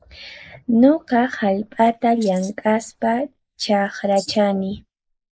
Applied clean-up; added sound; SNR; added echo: neural mask model Resemble Enhance denoiser.